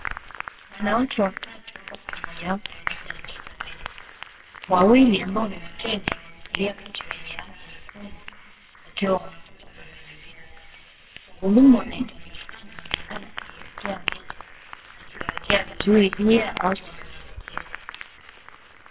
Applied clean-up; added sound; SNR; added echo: neural separator model SepFormer WHAMR!.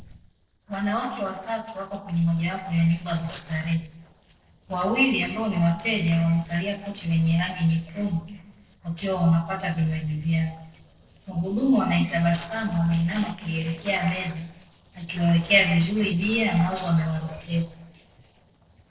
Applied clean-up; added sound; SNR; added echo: neural separator model SepFormer DNS4.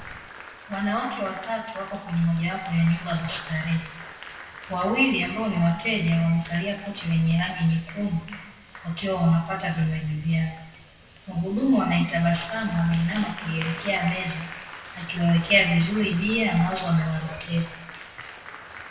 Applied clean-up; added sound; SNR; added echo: none; Applause; 17 dB; reverberation time 1.0 s.